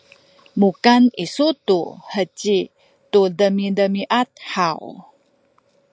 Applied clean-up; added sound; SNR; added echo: none; none; none; none.